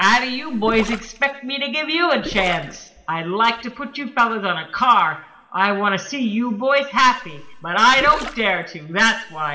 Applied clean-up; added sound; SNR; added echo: none; Gurgling; 13 dB; reverberation time 1.5 s.